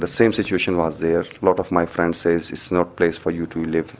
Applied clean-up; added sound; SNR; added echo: none; none; none; none.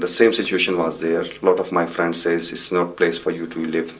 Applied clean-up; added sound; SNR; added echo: none; none; none; reverberation time 0.2 s.